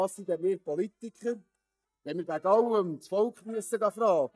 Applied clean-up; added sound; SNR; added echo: neural mask model DeepFilterNet 3.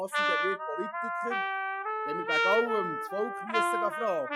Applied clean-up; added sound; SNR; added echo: classical method Wiener filter.